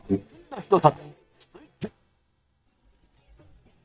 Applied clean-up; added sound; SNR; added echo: neural mask model DeepFilterNet 3.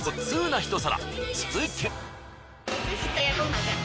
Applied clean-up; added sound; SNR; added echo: none; none; none; none.